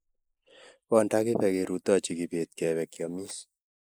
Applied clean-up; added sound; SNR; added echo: neural mask model Resemble Enhance denoiser.